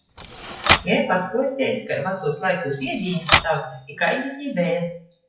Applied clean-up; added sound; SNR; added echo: classical method WPE with log-MMSE.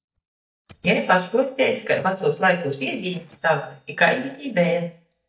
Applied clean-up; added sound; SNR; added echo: neural mask model DeepFilterNet 3.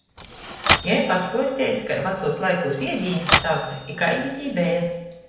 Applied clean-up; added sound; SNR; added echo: none; Typewriter; 4 dB; reverberation time 0.9 s.